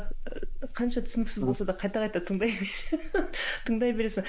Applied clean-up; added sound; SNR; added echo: neural mask model Resemble Enhance denoiser.